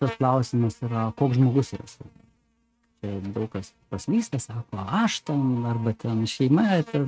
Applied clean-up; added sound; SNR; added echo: neural mask model RNNoise.